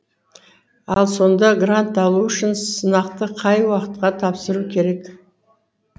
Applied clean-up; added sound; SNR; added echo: none; none; none; none.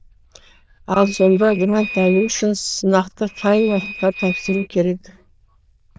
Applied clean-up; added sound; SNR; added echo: neural diffusion model UNIVERSE++.